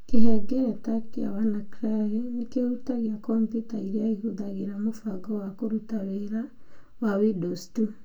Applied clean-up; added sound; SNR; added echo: none; none; none; reverberation time 0.2 s.